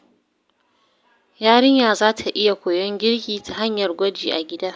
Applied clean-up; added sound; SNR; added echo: none; none; none; none.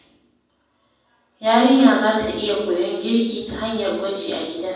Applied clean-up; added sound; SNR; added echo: none; none; none; reverberation time 1.1 s.